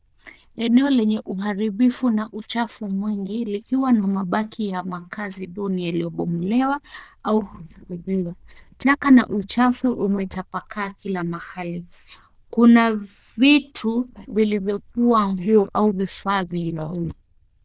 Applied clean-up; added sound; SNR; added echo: neural diffusion model UNIVERSE++.